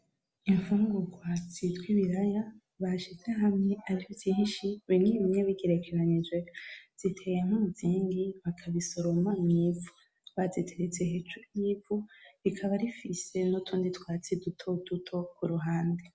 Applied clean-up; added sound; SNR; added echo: none; none; none; none.